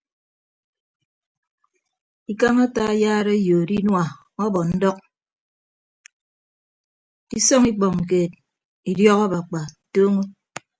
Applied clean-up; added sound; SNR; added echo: none; none; none; none.